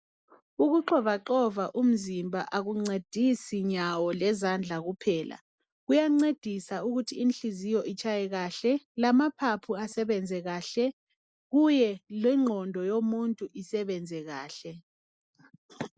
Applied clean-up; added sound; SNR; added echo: neural mask model Resemble Enhance denoiser.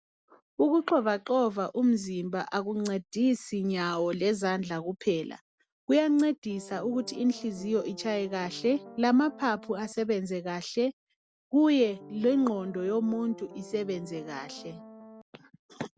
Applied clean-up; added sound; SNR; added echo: none; Piano; 18 dB; none.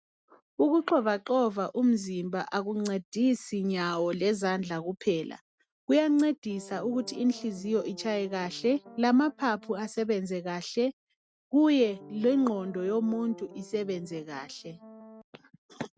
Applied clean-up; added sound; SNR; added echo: neural mask model RNNoise.